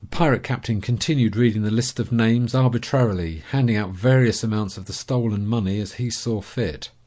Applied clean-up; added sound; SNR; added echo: none; none; none; none.